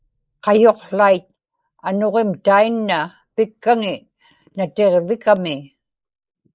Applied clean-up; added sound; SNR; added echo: neural mask model Resemble Enhance denoiser.